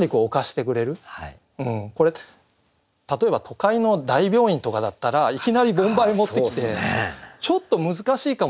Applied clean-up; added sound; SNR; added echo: none; none; none; none.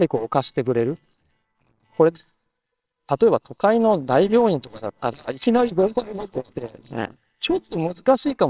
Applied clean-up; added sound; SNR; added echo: neural separator model SepFormer WHAMR!.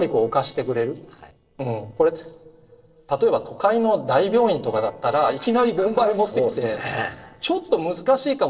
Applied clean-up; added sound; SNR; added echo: neural separator model SepFormer DNS4.